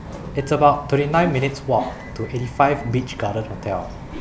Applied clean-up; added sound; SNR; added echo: none; Bird vocalization, bird call, bird song; 12 dB; none.